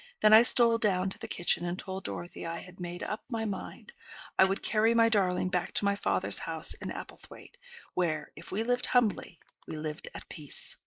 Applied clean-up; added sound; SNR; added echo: neural mask model Resemble Enhance denoiser.